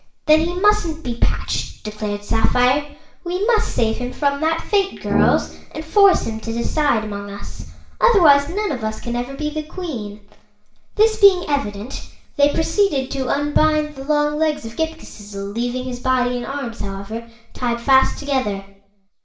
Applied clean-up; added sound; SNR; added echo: none; Brass instrument; 3 dB; reverberation time 0.5 s.